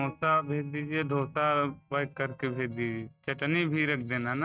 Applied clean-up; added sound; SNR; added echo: neural mask model RNNoise.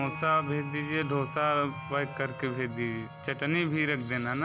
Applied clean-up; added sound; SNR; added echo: none; Organ + Harmonica; 12 dB; none.